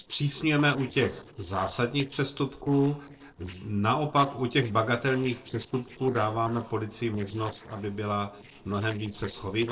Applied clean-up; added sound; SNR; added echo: neural separator model SepFormer DNS4.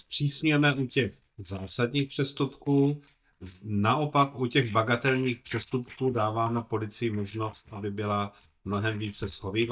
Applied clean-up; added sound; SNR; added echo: neural mask model DeepFilterNet 3.